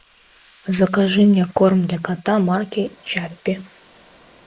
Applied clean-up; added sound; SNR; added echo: neural mask model Resemble Enhance denoiser.